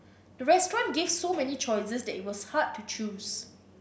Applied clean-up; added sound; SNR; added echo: none; none; none; none.